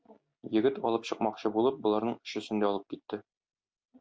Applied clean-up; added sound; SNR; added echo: none; none; none; none.